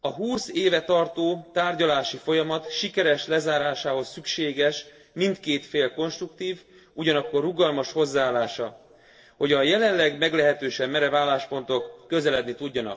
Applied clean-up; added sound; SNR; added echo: neural separator model SepFormer DNS4.